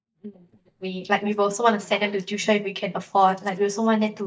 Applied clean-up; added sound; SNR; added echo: neural mask model DeepFilterNet 3.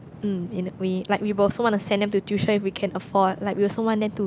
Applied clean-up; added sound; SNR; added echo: none; none; none; none.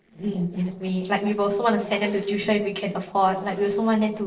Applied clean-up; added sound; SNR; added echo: neural separator model SepFormer DNS4.